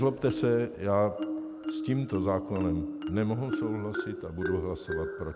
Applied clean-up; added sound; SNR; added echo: none; Marimba, xylophone; 5 dB; none.